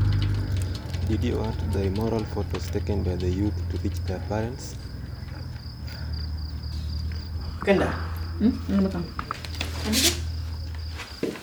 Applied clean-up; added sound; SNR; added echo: none; Bicycle; 3 dB; none.